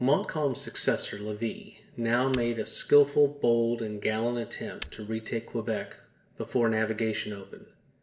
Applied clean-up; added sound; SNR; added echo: none; Shatter; 10 dB; reverberation time 0.6 s.